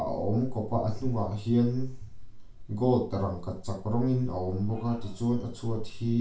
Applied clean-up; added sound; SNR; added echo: none; none; none; reverberation time 0.3 s.